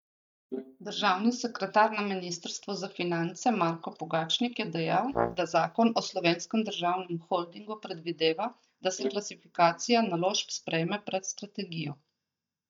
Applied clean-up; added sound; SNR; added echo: neural mask model DeepFilterNet 3.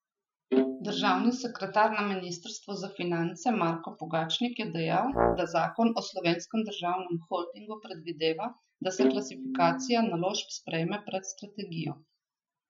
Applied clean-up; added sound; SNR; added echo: classical method Wiener filter.